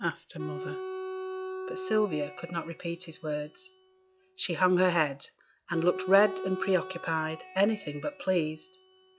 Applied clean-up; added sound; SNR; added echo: classical method log-MMSE.